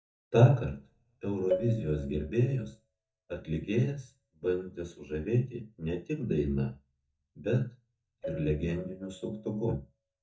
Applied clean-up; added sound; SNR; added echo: neural mask model DeepFilterNet 3.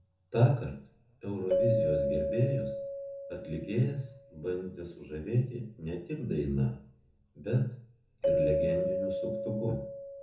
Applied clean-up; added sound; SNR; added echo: none; Keyboard (musical); 2 dB; reverberation time 0.6 s.